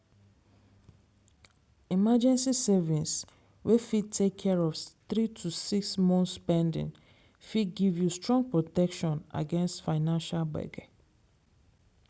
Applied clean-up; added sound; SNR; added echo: none; none; none; none.